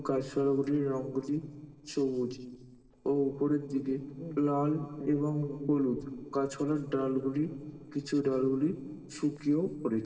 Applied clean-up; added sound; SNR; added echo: neural separator model SepFormer DNS4.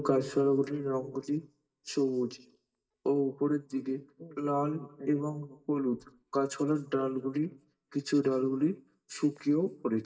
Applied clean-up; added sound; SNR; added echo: neural mask model DeepFilterNet 3.